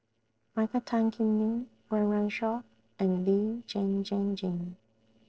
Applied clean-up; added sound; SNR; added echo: neural separator model SepFormer DNS4.